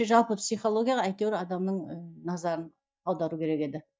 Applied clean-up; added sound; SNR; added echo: neural mask model DeepFilterNet 3.